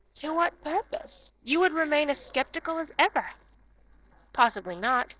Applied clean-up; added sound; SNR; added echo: neural separator model SepFormer DNS4.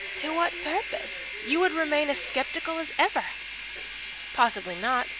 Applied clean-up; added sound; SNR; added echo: none; Train; 8 dB; none.